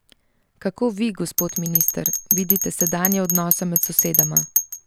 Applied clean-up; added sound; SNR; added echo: none; Bell; -2 dB; none.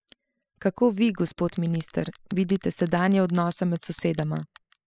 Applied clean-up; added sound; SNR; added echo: classical method spectral subtraction.